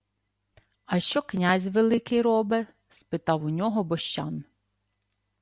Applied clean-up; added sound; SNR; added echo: none; none; none; none.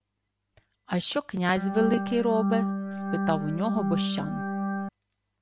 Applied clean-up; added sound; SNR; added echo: none; Organ; 0 dB; none.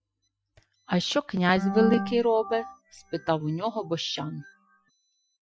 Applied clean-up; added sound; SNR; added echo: classical method Wiener filter.